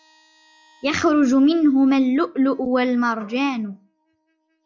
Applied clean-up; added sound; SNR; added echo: classical method log-MMSE.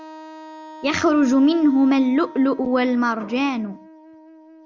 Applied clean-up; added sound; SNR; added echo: none; Wind instrument, woodwind instrument; 20 dB; none.